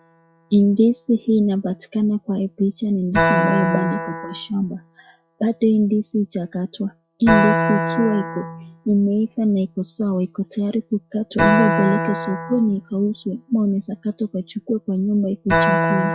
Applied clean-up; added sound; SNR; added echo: classical method log-MMSE.